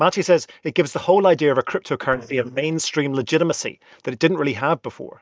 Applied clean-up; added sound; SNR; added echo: neural mask model DeepFilterNet 3.